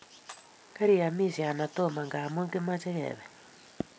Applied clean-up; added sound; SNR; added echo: none; none; none; none.